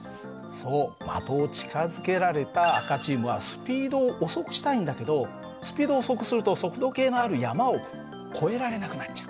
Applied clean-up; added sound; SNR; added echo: none; none; none; none.